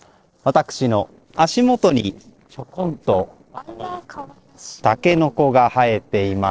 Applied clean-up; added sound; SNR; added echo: neural separator model SepFormer DNS4.